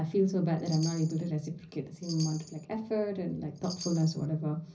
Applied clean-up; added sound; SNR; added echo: none; Chime; 16 dB; reverberation time 0.5 s.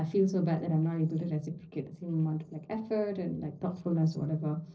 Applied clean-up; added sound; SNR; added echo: neural separator model SepFormer DNS4.